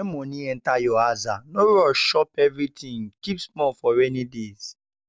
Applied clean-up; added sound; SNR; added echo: none; none; none; none.